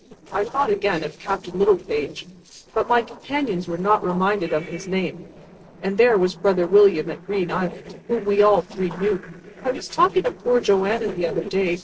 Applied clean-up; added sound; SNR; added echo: neural separator model SepFormer DNS4.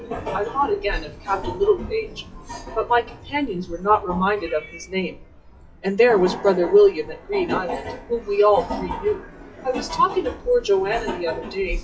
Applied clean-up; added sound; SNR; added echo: classical method WPE with log-MMSE.